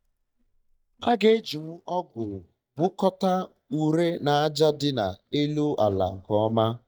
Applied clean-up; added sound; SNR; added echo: neural mask model DeepFilterNet 3.